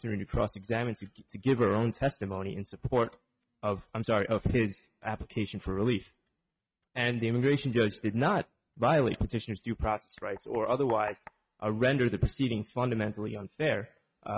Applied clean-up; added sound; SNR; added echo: neural mask model RNNoise.